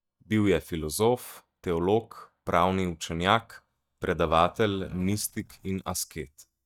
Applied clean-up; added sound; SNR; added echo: neural mask model DeepFilterNet 3.